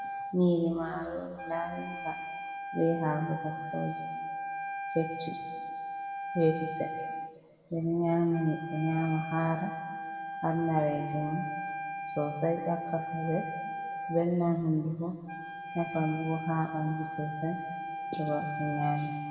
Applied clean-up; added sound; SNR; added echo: none; Wind instrument, woodwind instrument; 7 dB; reverberation time 1.9 s.